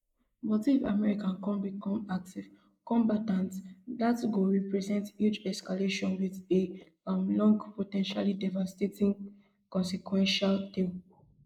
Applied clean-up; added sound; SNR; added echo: neural mask model Resemble Enhance denoiser.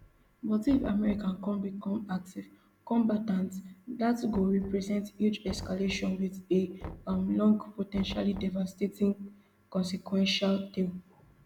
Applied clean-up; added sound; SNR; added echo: none; Knock; 18 dB; none.